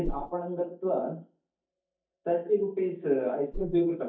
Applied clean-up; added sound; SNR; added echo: neural mask model DeepFilterNet 3.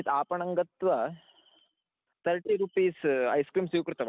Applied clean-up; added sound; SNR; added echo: none; none; none; none.